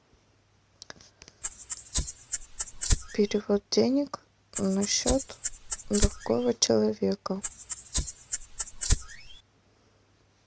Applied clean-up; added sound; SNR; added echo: none; Rattle (instrument); 1 dB; none.